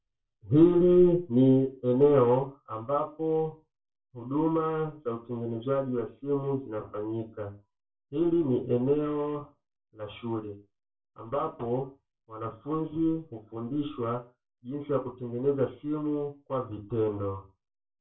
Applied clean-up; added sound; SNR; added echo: none; none; none; reverberation time 0.3 s.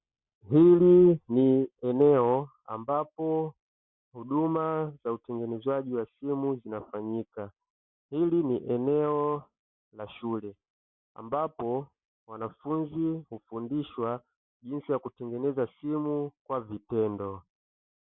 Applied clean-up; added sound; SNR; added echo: none; none; none; none.